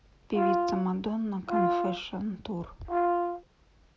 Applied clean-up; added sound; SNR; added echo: none; Brass instrument; -3 dB; none.